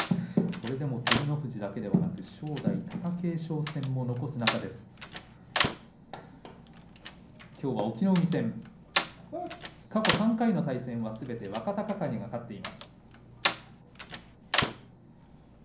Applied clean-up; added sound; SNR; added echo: none; Slam; 1 dB; reverberation time 0.6 s.